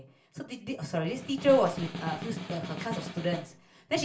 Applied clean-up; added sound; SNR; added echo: none; Snare drum; 10 dB; reverberation time 0.3 s.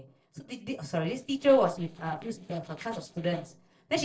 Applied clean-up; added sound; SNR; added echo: neural separator model SepFormer DNS4.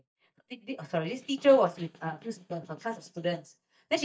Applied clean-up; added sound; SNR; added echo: neural mask model DeepFilterNet 3.